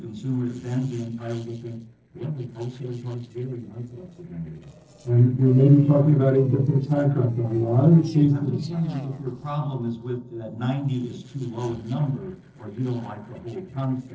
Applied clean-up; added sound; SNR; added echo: neural separator model SepFormer DNS4.